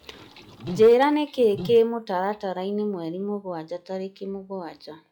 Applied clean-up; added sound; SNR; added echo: classical method log-MMSE.